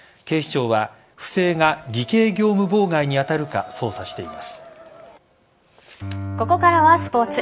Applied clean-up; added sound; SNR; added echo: none; Crowd; 19 dB; reverberation time 0.5 s.